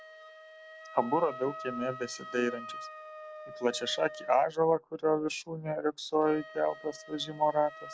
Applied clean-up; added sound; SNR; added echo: none; Wind instrument, woodwind instrument; 14 dB; none.